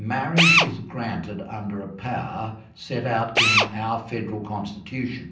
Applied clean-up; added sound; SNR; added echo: none; Drill; -1 dB; reverberation time 0.6 s.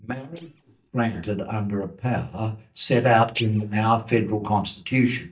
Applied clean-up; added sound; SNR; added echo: neural mask model DeepFilterNet 3.